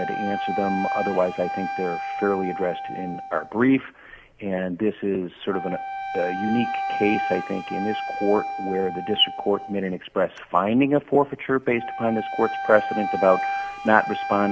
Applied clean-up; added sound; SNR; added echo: none; Wind instrument, woodwind instrument; 6 dB; none.